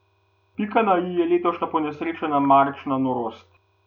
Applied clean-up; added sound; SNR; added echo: none; none; none; none.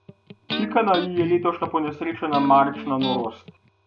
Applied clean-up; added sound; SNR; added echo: none; Electric guitar; 10 dB; none.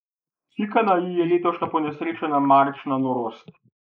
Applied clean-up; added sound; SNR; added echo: neural mask model Resemble Enhance denoiser.